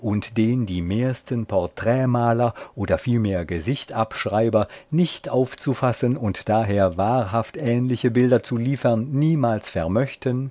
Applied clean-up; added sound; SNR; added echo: none; none; none; none.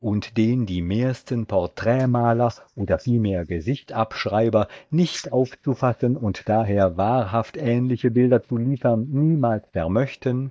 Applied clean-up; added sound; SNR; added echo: neural mask model DeepFilterNet 3.